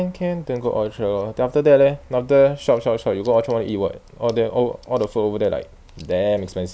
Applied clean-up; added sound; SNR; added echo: none; none; none; none.